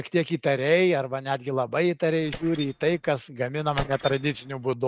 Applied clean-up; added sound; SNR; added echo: neural mask model RNNoise.